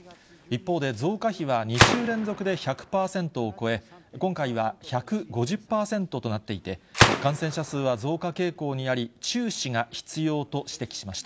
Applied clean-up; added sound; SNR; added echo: none; Gunshot, gunfire; 1 dB; none.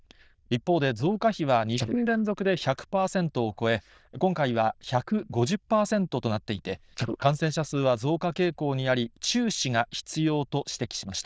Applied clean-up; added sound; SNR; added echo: neural diffusion model UNIVERSE++.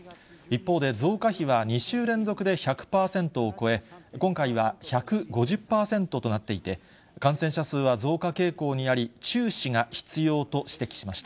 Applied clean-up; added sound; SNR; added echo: none; none; none; none.